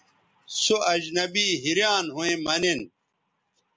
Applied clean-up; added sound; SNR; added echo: none; none; none; none.